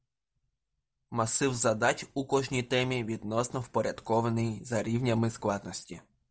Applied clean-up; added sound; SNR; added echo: none; none; none; none.